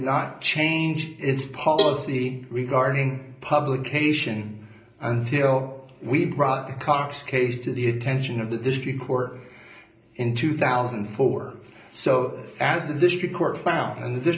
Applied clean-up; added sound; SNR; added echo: none; Cowbell; 3 dB; reverberation time 0.5 s.